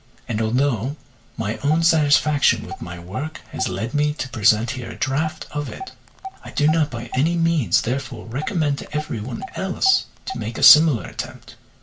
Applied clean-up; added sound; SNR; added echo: none; Telephone; 14 dB; reverberation time 0.2 s.